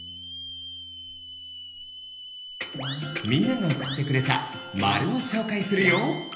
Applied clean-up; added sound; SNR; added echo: none; Hiss / Alarm; 14 dB; reverberation time 0.8 s.